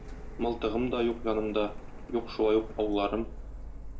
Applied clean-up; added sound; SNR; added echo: none; Printer; 9 dB; reverberation time 0.3 s.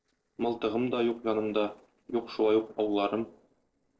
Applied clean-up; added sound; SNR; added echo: neural separator model SepFormer DNS4.